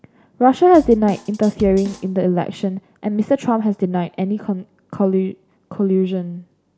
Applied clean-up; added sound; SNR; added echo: none; Drum kit; 18 dB; none.